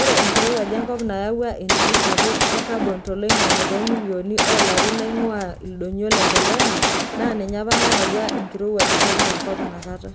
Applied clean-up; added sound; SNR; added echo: none; Gunshot, gunfire; -4 dB; none.